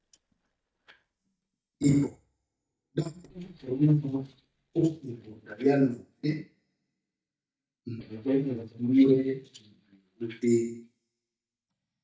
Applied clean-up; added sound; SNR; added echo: neural mask model DeepFilterNet 3.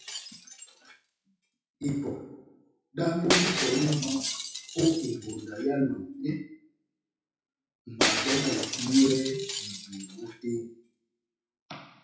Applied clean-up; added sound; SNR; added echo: classical method WPE with log-MMSE.